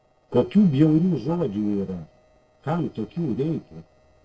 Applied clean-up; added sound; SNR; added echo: neural separator model SepFormer DNS4.